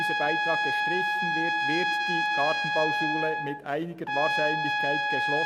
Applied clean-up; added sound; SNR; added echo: none; Trumpet; -5 dB; none.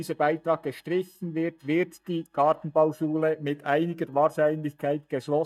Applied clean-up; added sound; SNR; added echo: neural mask model DeepFilterNet 3.